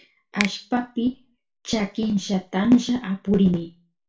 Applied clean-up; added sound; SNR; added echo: none; Finger snapping; 14 dB; reverberation time 0.3 s.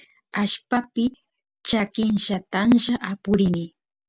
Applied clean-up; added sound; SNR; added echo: none; none; none; none.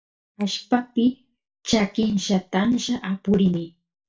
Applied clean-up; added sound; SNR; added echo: neural mask model DeepFilterNet 3.